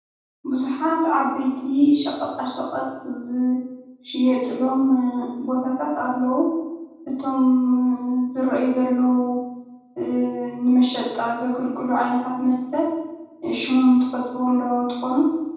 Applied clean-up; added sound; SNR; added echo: none; none; none; reverberation time 1.1 s.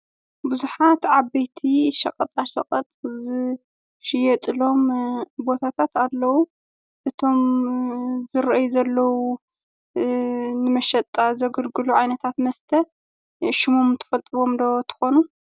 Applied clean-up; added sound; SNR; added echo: none; none; none; none.